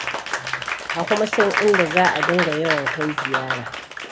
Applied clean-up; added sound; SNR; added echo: none; Applause; 1 dB; reverberation time 1.8 s.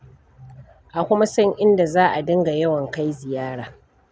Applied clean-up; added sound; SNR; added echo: none; none; none; none.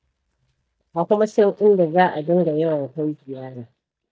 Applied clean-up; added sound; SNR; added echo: neural mask model DeepFilterNet 3.